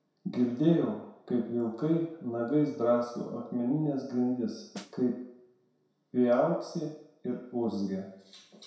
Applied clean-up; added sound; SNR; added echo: none; Snare drum; 16 dB; reverberation time 0.7 s.